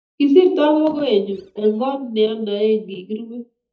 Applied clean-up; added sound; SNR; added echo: neural mask model DeepFilterNet 3.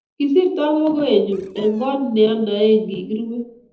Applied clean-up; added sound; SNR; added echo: neural separator model SepFormer DNS4.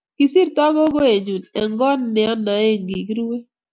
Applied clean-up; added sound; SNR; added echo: none; none; none; none.